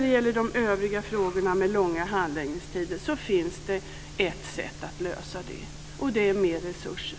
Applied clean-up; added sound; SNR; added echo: none; none; none; none.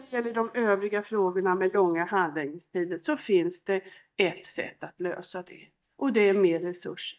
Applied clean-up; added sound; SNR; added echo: neural mask model DeepFilterNet 3.